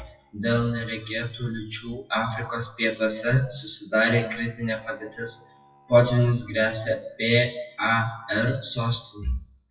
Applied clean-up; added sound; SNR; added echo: classical method WPE with log-MMSE.